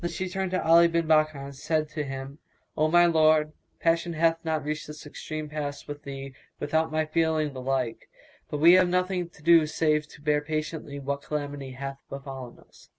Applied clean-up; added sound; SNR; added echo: none; none; none; none.